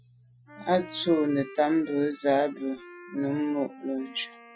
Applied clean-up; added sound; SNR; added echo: classical method Wiener filter.